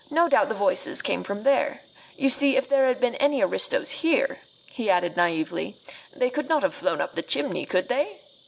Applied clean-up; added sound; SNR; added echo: none; Insect; 16 dB; none.